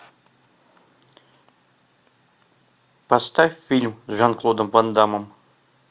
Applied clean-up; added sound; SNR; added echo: none; none; none; none.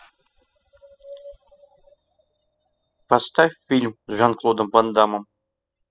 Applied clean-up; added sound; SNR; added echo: classical method spectral subtraction.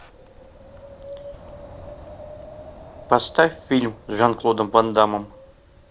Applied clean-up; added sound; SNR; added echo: none; Wind; 18 dB; none.